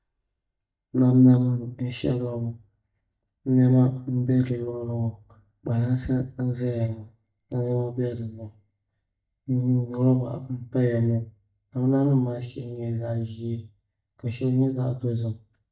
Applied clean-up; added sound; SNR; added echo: neural mask model DeepFilterNet 3.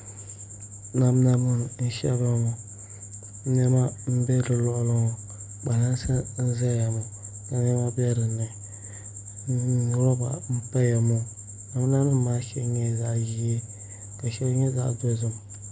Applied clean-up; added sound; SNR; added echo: none; none; none; none.